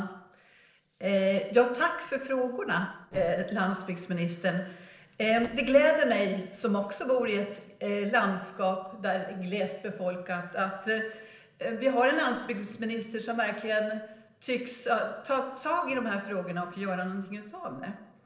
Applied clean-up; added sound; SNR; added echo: neural separator model SepFormer DNS4.